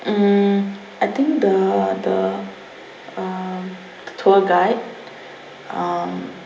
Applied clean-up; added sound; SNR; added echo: none; none; none; reverberation time 0.8 s.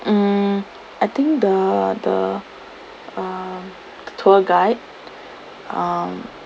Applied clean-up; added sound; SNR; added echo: none; none; none; none.